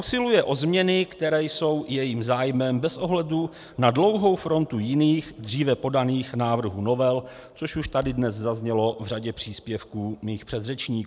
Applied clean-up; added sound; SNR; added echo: none; none; none; none.